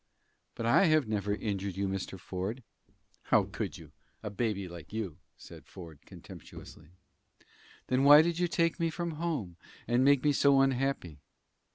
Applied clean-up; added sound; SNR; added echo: none; Bowed string instrument; 19 dB; none.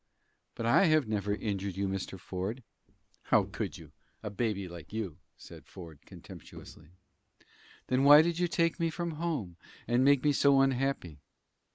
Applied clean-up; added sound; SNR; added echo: neural mask model Resemble Enhance denoiser.